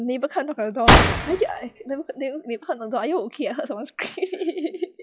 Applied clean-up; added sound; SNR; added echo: classical method log-MMSE.